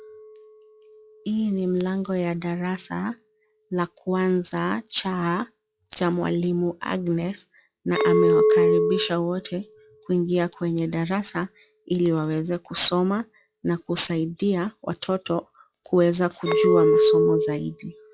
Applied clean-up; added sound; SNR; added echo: classical method log-MMSE.